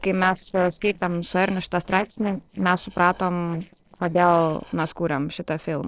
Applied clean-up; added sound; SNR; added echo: neural separator model SepFormer DNS4.